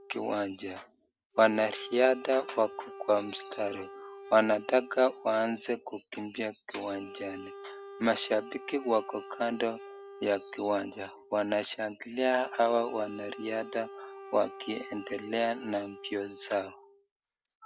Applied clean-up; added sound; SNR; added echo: none; Wind instrument, woodwind instrument; 16 dB; none.